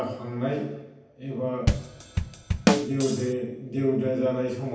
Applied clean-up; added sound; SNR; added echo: none; Drum kit; -3 dB; reverberation time 0.9 s.